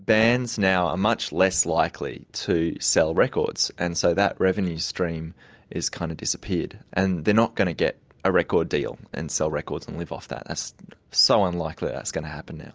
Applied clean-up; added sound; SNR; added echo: none; none; none; none.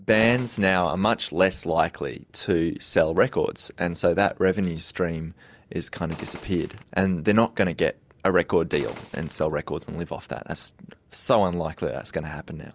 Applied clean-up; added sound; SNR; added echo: none; Gunshot, gunfire; 18 dB; none.